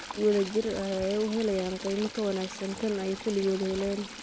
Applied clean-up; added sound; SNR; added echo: none; Stream / Trickle, dribble; 12 dB; none.